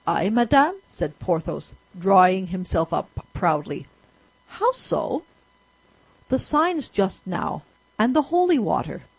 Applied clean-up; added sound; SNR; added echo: none; none; none; none.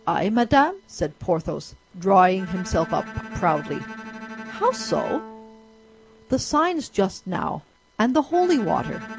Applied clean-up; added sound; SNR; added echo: none; Bowed string instrument; 16 dB; none.